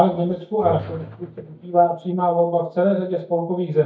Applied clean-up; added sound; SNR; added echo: neural mask model DeepFilterNet 3.